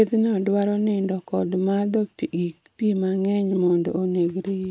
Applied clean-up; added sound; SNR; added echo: none; none; none; none.